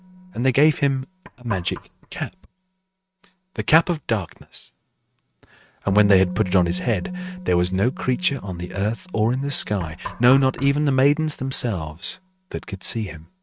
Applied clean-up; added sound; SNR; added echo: neural mask model RNNoise.